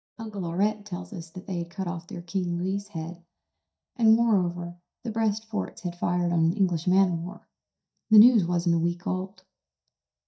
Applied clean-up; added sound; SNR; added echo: neural mask model DeepFilterNet 3.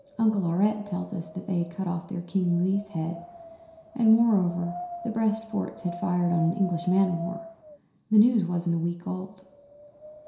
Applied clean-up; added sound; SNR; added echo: none; Wind; 16 dB; reverberation time 0.7 s.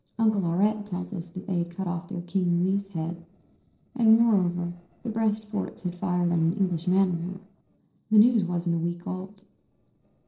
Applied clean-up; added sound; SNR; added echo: neural separator model SepFormer DNS4.